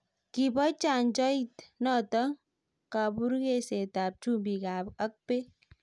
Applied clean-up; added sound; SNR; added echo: none; none; none; none.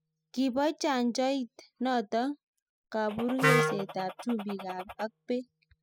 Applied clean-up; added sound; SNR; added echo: classical method spectral subtraction.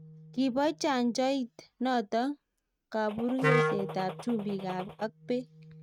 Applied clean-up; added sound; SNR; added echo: neural mask model RNNoise.